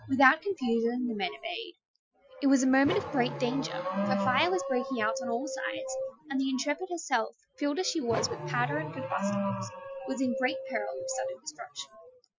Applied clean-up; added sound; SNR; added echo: classical method Wiener filter.